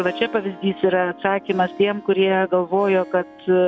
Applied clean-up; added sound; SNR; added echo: none; Harp; 18 dB; none.